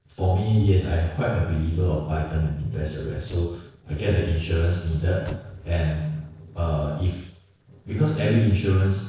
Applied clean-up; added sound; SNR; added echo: neural separator model SepFormer DNS4.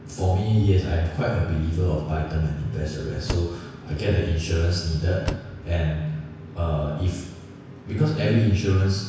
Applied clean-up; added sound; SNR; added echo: none; Slam; 14 dB; reverberation time 1.1 s.